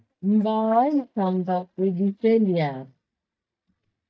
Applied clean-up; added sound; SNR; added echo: neural mask model DeepFilterNet 3.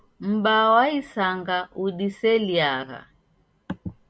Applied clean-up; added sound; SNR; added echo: none; none; none; none.